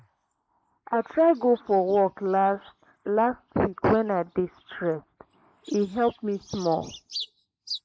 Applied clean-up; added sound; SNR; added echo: neural mask model Resemble Enhance denoiser.